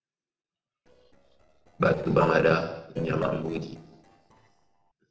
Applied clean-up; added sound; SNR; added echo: neural separator model SepFormer DNS4.